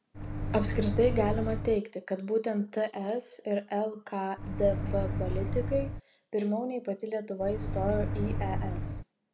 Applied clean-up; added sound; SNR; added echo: none; Microwave oven; 0 dB; none.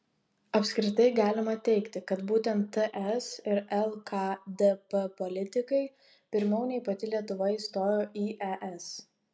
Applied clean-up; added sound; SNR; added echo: none; none; none; none.